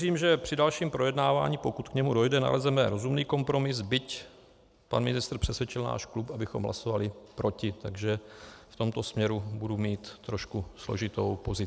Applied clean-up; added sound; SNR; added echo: none; none; none; none.